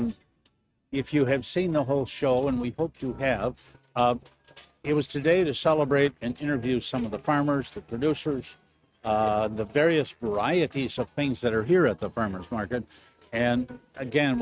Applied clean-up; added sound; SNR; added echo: neural mask model RNNoise.